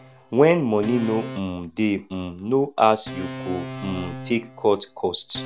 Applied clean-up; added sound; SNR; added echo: none; Organ; 14 dB; none.